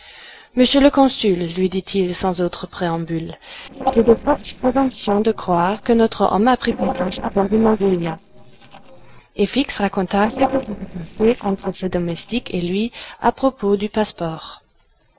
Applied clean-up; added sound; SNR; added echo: neural separator model SepFormer DNS4.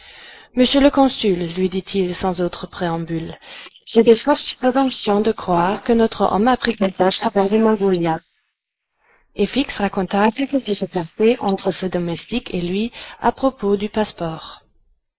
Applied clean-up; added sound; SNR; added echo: neural mask model Resemble Enhance denoiser.